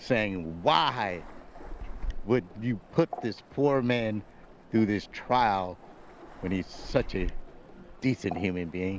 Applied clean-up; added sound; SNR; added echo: none; Waves, surf; 11 dB; none.